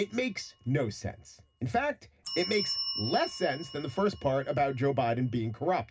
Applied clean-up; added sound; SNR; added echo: none; Bell; 11 dB; reverberation time 0.4 s.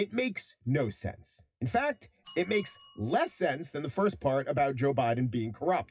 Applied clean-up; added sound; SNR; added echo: classical method WPE with log-MMSE.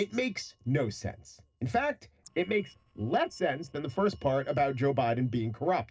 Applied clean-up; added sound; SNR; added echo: neural separator model SepFormer DNS4.